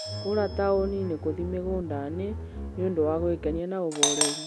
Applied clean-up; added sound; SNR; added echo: none; Bowed string instrument + Doorbell; 4 dB; none.